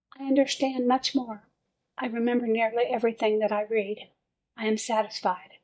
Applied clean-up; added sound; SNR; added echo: neural mask model DeepFilterNet 3.